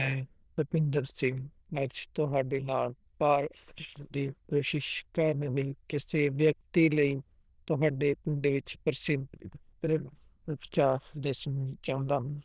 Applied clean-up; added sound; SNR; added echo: neural diffusion model UNIVERSE++.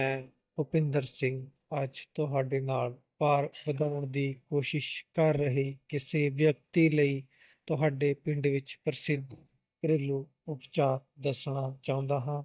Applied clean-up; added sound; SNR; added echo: neural mask model DeepFilterNet 3.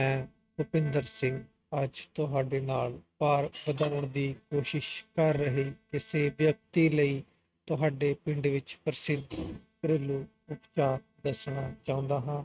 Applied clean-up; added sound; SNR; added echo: neural mask model RNNoise.